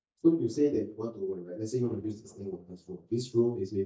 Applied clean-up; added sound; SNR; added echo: neural mask model DeepFilterNet 3.